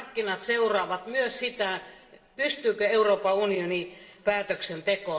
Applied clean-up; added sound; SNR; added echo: none; none; none; reverberation time 2.5 s.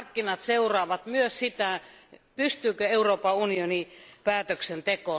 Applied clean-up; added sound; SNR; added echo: none; none; none; none.